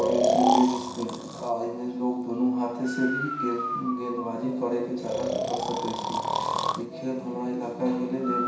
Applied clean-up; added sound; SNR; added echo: none; Breathing; 1 dB; reverberation time 0.6 s.